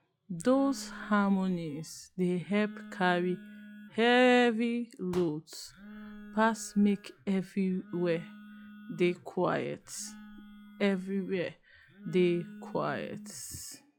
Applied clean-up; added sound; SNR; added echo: classical method log-MMSE.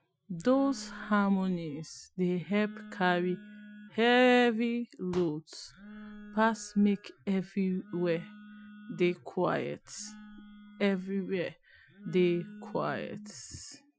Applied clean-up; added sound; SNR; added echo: classical method Wiener filter.